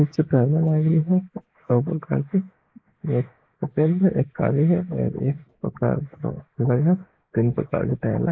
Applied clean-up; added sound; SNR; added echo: neural mask model Resemble Enhance denoiser.